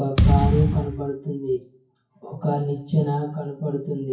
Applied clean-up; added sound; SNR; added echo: classical method WPE with log-MMSE.